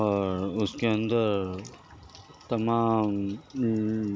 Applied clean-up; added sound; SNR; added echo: none; none; none; none.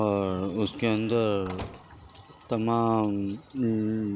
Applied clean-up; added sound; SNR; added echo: none; Slam; 17 dB; none.